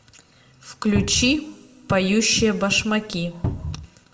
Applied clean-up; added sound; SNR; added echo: none; Cupboard open or close; 4 dB; reverberation time 0.5 s.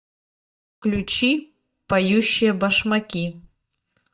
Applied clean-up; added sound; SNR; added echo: neural mask model DeepFilterNet 3.